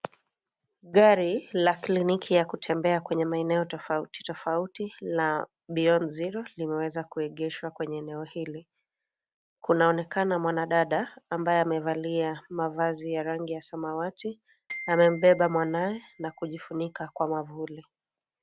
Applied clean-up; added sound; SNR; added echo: none; Glockenspiel; 17 dB; none.